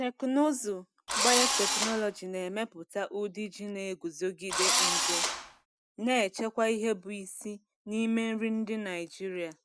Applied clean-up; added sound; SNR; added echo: none; Engine / Drill; -4 dB; none.